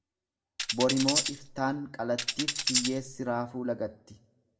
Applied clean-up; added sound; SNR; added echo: none; Tambourine; -1 dB; reverberation time 0.5 s.